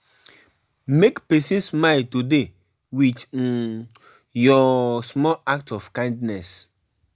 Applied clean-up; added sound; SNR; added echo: none; none; none; none.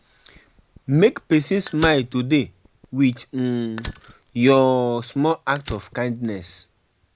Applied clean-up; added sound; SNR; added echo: none; Fire; 19 dB; none.